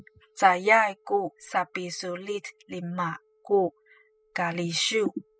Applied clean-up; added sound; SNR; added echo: classical method spectral subtraction.